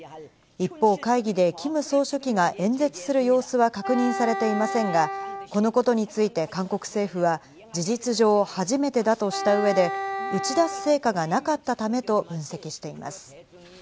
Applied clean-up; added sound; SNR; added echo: none; Wind instrument, woodwind instrument; 7 dB; none.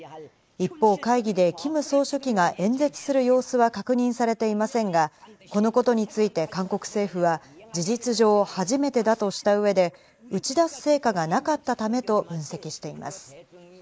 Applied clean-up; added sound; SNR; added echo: neural mask model Resemble Enhance denoiser.